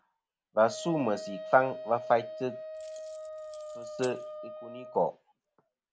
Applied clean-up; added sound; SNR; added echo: none; Wind instrument, woodwind instrument + Keys jangling; 11 dB; none.